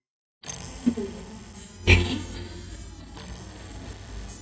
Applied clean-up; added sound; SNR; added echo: neural mask model DeepFilterNet 3.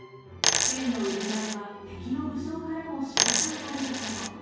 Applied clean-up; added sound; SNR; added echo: none; Coin (dropping); -5 dB; reverberation time 1.3 s.